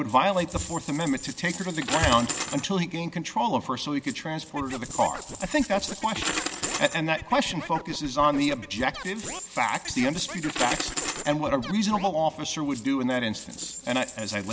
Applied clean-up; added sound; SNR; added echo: none; Coin (dropping) + Scratching (performance technique); 9 dB; none.